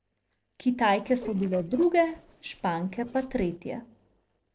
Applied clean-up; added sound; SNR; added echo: neural separator model SepFormer DNS4.